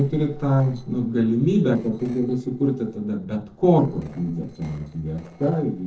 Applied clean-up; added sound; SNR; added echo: neural separator model SepFormer DNS4.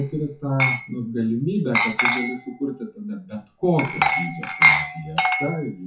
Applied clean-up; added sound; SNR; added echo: classical method WPE with log-MMSE.